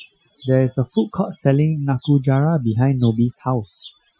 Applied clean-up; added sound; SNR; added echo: classical method Wiener filter.